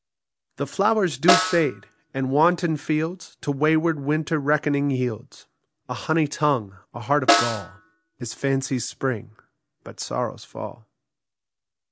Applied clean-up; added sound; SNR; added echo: none; Snare drum; 1 dB; none.